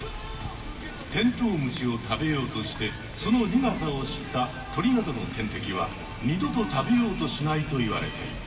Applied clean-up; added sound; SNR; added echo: none; Rain / Train; 17 dB; reverberation time 2.2 s.